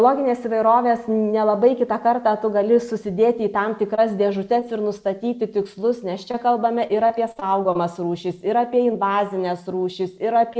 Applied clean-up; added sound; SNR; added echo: none; none; none; none.